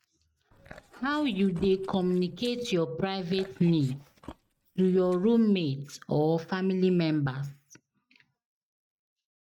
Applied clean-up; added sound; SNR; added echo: neural mask model RNNoise.